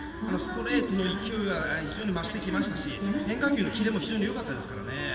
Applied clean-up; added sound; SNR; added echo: none; Wind instrument, woodwind instrument; 15 dB; reverberation time 2.2 s.